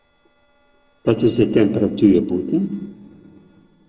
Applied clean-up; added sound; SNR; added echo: neural separator model SepFormer DNS4.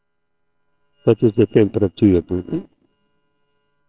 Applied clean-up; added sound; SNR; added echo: neural separator model SepFormer WHAMR!.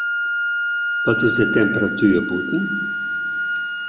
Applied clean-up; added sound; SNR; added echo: none; Wind instrument, woodwind instrument; 1 dB; reverberation time 2.0 s.